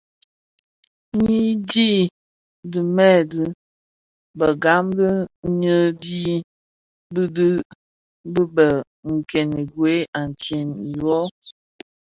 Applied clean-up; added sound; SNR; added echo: none; none; none; none.